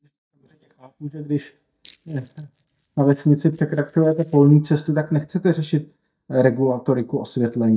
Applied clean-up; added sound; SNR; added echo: neural mask model DeepFilterNet 3.